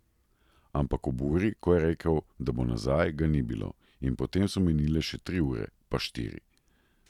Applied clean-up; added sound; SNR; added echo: none; none; none; none.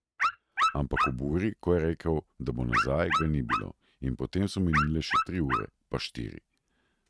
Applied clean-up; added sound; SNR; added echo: neural mask model RNNoise.